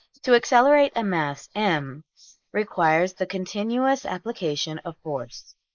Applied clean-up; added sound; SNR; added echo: neural mask model Resemble Enhance denoiser.